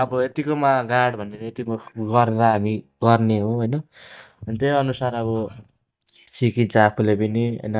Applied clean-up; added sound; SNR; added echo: neural mask model DeepFilterNet 3.